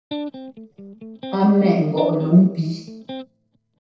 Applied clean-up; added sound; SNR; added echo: neural separator model SepFormer DNS4.